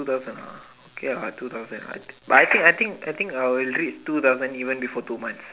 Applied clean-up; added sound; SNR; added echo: none; none; none; none.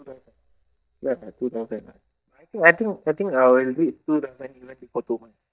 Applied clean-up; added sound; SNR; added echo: neural mask model DeepFilterNet 3.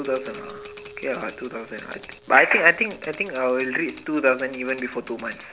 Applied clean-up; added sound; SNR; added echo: none; Keyboard (musical) + Typewriter; 19 dB; none.